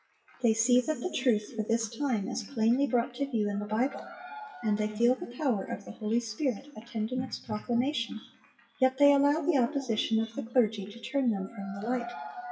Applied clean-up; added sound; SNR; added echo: classical method WPE with log-MMSE.